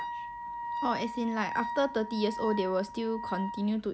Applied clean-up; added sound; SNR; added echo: none; Wind instrument, woodwind instrument; 6 dB; none.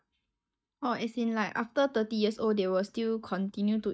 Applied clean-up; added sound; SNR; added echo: neural mask model DeepFilterNet 3.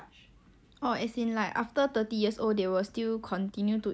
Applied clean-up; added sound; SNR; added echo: none; none; none; none.